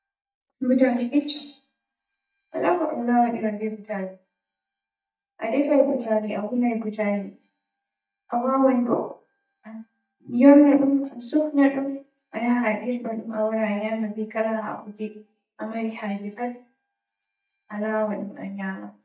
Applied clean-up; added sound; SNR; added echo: neural mask model DeepFilterNet 3.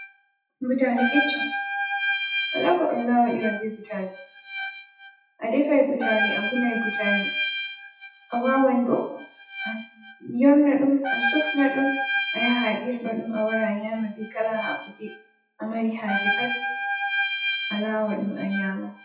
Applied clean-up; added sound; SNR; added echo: classical method WPE with log-MMSE.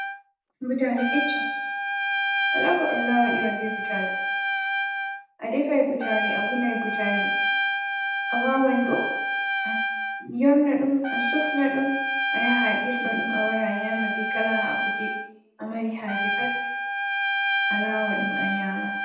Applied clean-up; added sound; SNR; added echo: none; Trumpet; 0 dB; reverberation time 0.8 s.